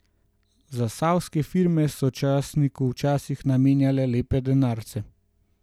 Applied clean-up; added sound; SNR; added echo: none; none; none; none.